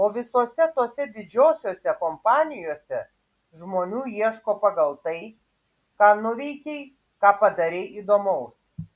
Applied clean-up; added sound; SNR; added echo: none; none; none; none.